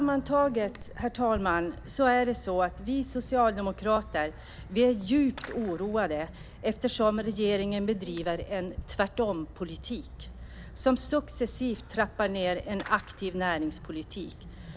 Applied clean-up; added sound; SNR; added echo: none; Fireworks; 15 dB; none.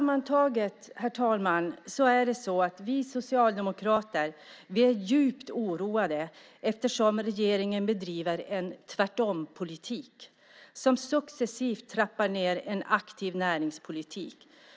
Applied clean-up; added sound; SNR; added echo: none; none; none; none.